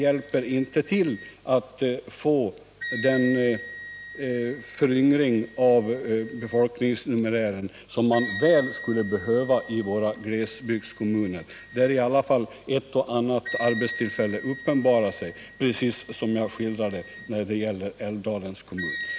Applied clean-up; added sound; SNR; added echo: none; Wind instrument, woodwind instrument; 14 dB; none.